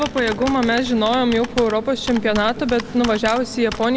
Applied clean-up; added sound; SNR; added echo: none; Computer keyboard; 13 dB; none.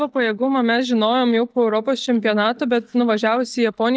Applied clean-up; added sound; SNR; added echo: neural mask model DeepFilterNet 3.